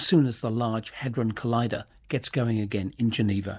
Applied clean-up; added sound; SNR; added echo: none; none; none; none.